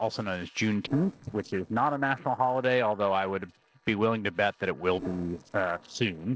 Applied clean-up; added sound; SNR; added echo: neural separator model SepFormer DNS4.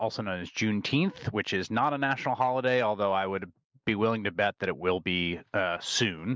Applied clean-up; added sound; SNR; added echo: none; none; none; none.